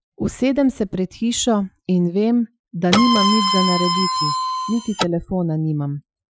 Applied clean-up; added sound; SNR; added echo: classical method Wiener filter.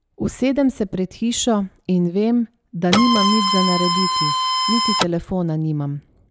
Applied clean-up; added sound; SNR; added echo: none; Printer; -2 dB; none.